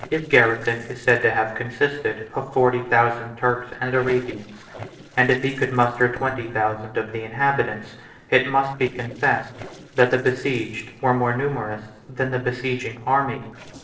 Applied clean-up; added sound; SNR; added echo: neural separator model SepFormer DNS4.